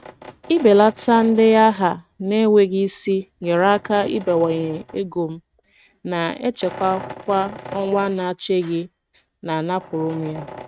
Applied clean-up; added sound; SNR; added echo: neural mask model RNNoise.